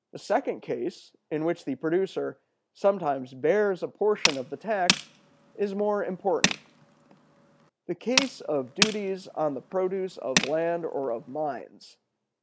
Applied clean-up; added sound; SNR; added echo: none; Tools; 2 dB; none.